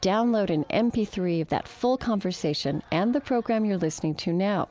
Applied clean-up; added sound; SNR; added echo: none; none; none; none.